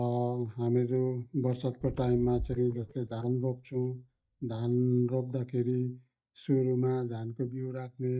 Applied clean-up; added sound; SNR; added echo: neural mask model DeepFilterNet 3.